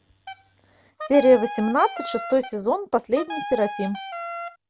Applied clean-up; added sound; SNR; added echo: none; Wind instrument, woodwind instrument; 11 dB; none.